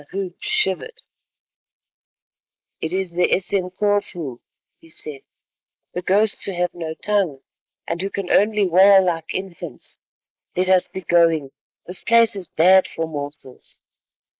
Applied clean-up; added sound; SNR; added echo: neural mask model Resemble Enhance denoiser.